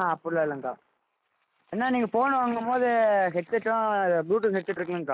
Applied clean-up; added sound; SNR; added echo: neural mask model Resemble Enhance denoiser.